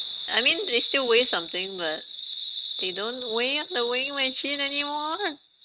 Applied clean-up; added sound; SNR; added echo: neural mask model RNNoise.